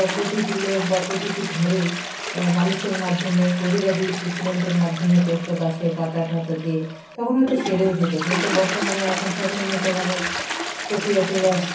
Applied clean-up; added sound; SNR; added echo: none; Toilet flush; 7 dB; reverberation time 0.6 s.